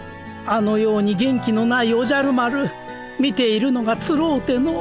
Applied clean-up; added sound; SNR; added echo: none; none; none; none.